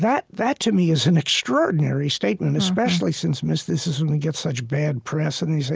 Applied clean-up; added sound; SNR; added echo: none; none; none; none.